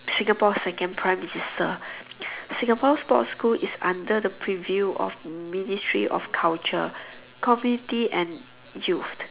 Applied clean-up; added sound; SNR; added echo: none; none; none; none.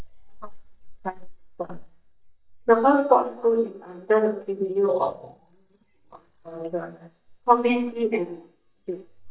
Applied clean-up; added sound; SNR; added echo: neural mask model DeepFilterNet 3.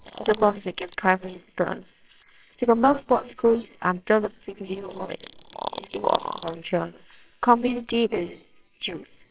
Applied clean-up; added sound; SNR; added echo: neural separator model SepFormer WHAMR!.